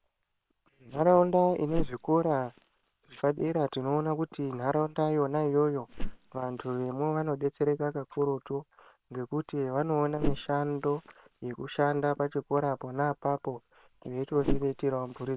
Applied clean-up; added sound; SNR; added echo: neural separator model SepFormer WHAM!.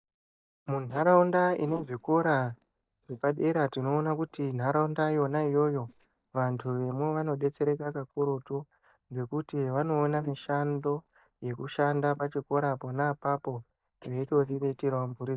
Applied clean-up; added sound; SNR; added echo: neural mask model DeepFilterNet 3.